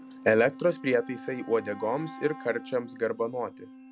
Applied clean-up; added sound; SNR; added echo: none; Wind instrument, woodwind instrument; 16 dB; none.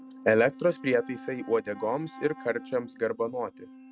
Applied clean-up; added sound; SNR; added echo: neural mask model RNNoise.